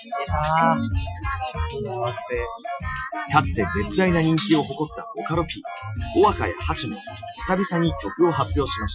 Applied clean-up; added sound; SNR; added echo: classical method Wiener filter.